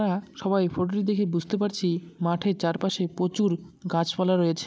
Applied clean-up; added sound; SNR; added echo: none; none; none; none.